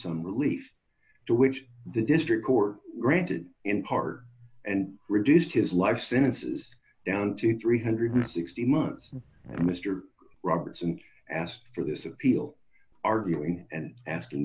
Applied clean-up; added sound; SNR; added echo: none; Fart; 15 dB; none.